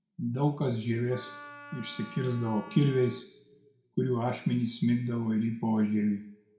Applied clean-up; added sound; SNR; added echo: none; Wind instrument, woodwind instrument; 18 dB; reverberation time 0.4 s.